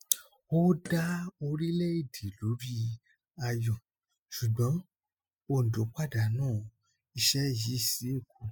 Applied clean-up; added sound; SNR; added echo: classical method spectral subtraction.